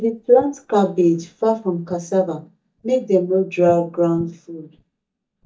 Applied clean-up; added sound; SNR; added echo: neural mask model DeepFilterNet 3.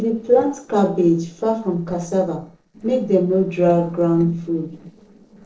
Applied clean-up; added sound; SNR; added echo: neural separator model SepFormer DNS4.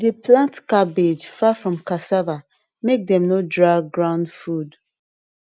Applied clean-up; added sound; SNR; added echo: none; none; none; none.